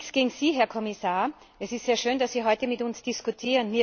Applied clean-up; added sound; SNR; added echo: none; none; none; none.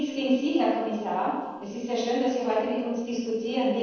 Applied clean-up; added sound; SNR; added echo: neural separator model SepFormer DNS4.